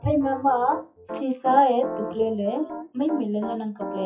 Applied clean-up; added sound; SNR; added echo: classical method WPE with log-MMSE.